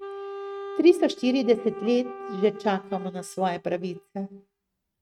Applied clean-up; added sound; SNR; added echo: neural mask model RNNoise.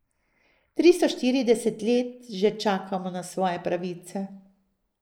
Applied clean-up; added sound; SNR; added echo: neural mask model Resemble Enhance denoiser.